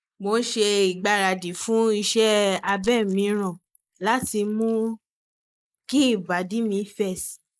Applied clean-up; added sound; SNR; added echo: neural mask model Resemble Enhance denoiser.